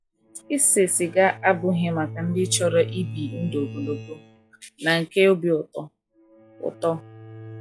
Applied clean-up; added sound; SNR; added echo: classical method log-MMSE.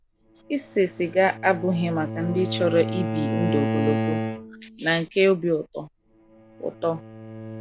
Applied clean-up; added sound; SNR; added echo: none; Bowed string instrument; 6 dB; none.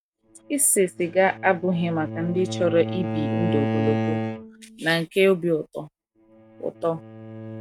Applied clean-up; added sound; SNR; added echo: neural mask model RNNoise.